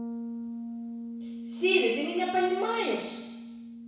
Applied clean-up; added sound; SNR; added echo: none; Bass guitar; 9 dB; reverberation time 1.1 s.